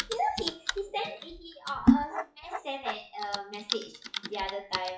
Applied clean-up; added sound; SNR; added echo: classical method WPE with log-MMSE.